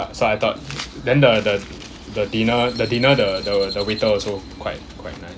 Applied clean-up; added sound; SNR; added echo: none; Crow; 17 dB; none.